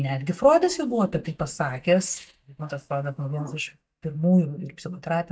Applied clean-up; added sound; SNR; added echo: neural mask model DeepFilterNet 3.